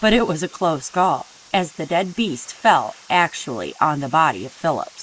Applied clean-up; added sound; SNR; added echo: neural mask model Resemble Enhance denoiser.